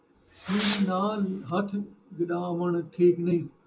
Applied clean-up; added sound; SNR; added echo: none; Fireworks; 5 dB; reverberation time 0.2 s.